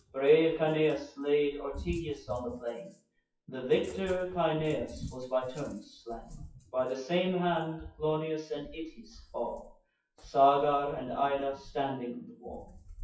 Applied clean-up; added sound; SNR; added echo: classical method WPE with log-MMSE.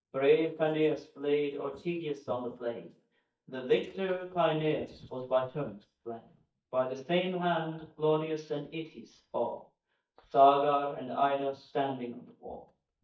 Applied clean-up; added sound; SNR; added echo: neural mask model DeepFilterNet 3.